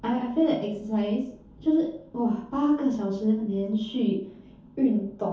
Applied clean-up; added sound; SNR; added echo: none; none; none; reverberation time 0.6 s.